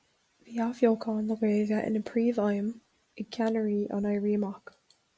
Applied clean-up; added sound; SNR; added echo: none; none; none; none.